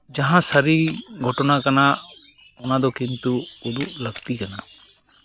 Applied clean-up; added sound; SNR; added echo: none; Camera; 13 dB; none.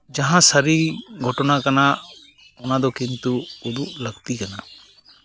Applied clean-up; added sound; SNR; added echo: none; none; none; none.